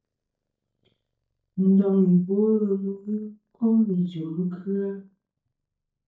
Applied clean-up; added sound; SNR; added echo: neural mask model DeepFilterNet 3.